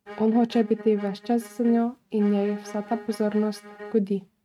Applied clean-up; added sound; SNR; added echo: neural mask model RNNoise.